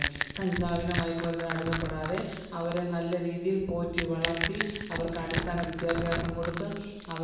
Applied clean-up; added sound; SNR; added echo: none; Crack / Crushing; 6 dB; reverberation time 1.1 s.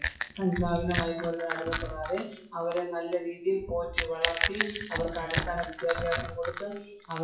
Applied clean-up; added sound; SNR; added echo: classical method WPE with log-MMSE.